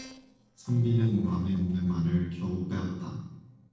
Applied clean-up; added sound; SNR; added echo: neural separator model SepFormer DNS4.